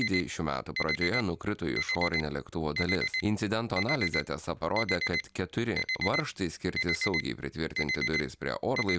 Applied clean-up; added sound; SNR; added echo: none; Alarm; 3 dB; none.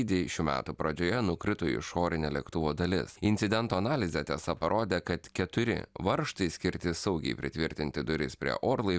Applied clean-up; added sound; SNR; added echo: none; none; none; none.